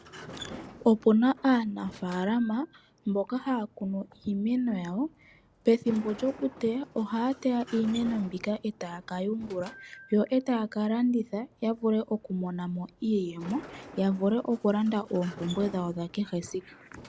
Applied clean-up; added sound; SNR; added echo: none; Sliding door; 19 dB; none.